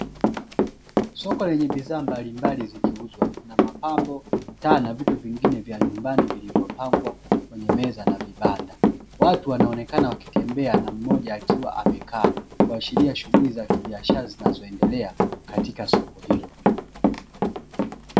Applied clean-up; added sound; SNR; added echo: none; Run; -4 dB; none.